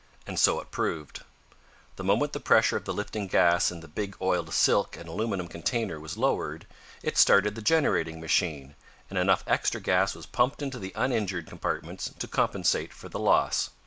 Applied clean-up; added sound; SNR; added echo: none; none; none; none.